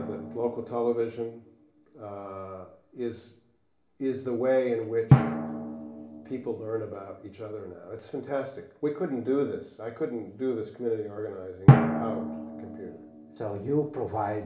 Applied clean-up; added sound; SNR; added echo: none; Drum; -2 dB; reverberation time 0.5 s.